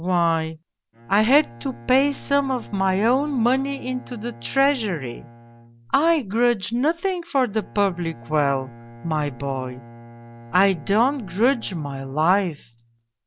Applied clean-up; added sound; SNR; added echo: none; Bowed string instrument; 20 dB; none.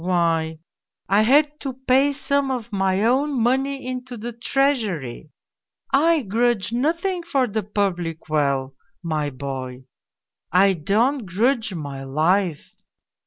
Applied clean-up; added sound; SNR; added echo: none; none; none; none.